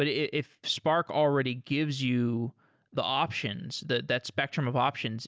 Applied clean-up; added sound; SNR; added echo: none; none; none; none.